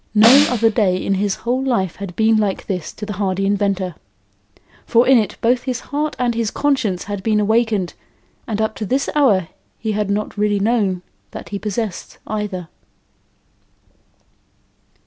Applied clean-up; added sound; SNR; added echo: none; Snare drum; 2 dB; none.